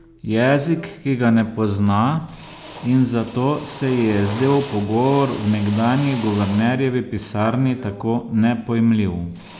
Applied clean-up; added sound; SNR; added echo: none; Drill; 16 dB; none.